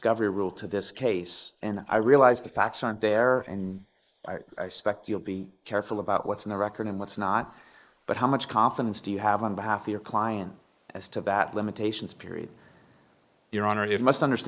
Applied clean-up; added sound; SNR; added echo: neural mask model Resemble Enhance denoiser.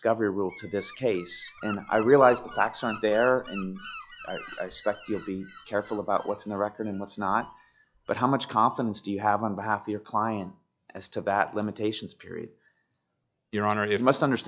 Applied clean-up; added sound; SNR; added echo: classical method log-MMSE.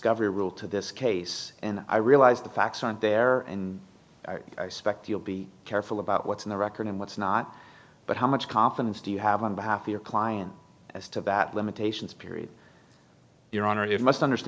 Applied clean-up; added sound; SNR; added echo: none; none; none; none.